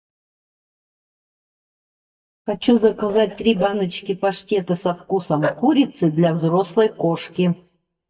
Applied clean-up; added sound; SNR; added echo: neural mask model DeepFilterNet 3.